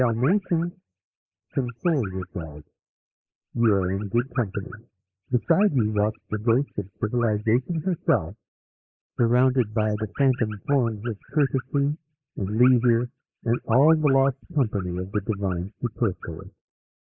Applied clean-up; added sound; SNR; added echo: neural mask model Resemble Enhance denoiser.